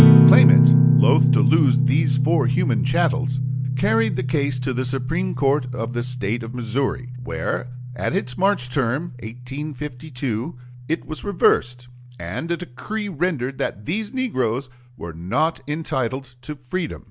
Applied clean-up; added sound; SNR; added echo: none; Guitar; -3 dB; none.